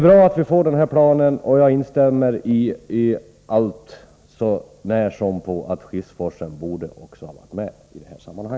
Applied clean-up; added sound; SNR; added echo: none; none; none; none.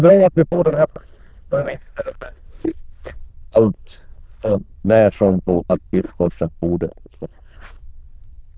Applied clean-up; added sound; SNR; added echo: neural diffusion model UNIVERSE++.